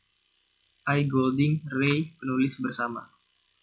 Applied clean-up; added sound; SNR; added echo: classical method log-MMSE.